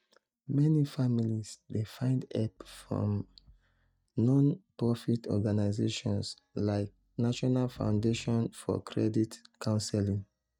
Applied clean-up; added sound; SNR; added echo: neural mask model DeepFilterNet 3.